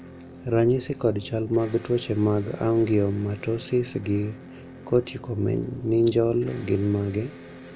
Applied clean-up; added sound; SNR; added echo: none; Electric guitar; 18 dB; none.